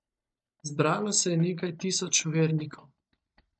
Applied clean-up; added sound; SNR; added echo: neural mask model DeepFilterNet 3.